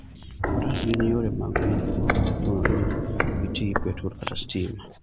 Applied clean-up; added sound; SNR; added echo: none; Walk, footsteps; -2 dB; none.